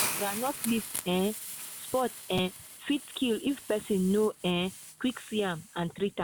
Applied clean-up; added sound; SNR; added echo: none; Hiss; 9 dB; none.